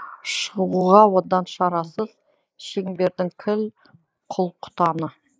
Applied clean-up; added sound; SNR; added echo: neural mask model Resemble Enhance denoiser.